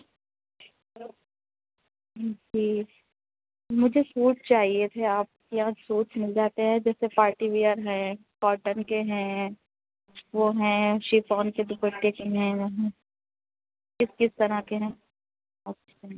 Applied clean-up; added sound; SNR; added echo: none; none; none; none.